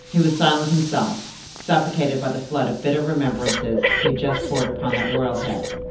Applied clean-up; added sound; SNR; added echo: none; Breathing; 5 dB; reverberation time 0.7 s.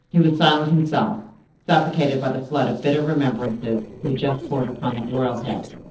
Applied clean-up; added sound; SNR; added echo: neural separator model SepFormer DNS4.